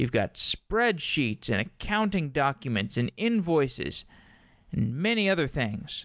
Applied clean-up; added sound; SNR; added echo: none; none; none; none.